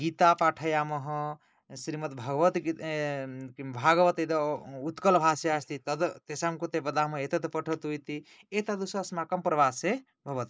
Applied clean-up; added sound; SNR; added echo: neural mask model Resemble Enhance denoiser.